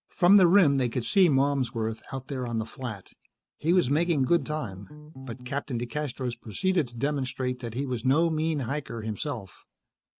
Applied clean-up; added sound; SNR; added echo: neural mask model RNNoise.